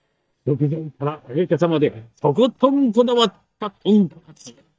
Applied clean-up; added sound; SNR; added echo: neural mask model DeepFilterNet 3.